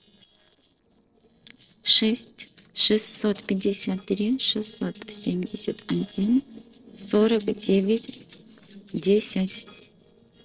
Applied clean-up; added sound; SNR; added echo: neural separator model SepFormer DNS4.